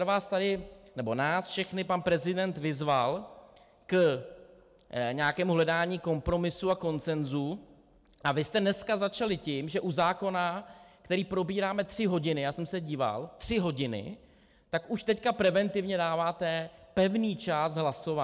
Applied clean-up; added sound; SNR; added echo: none; none; none; none.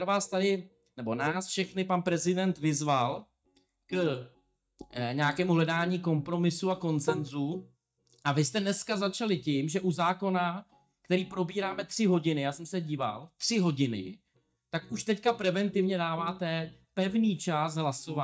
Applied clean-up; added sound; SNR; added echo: neural mask model DeepFilterNet 3.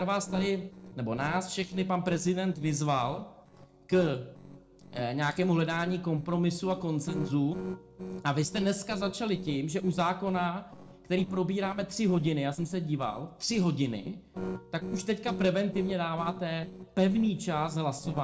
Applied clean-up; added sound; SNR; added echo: neural separator model SepFormer DNS4.